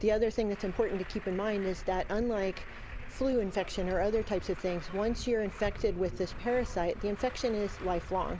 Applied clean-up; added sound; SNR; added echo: none; Truck; 9 dB; none.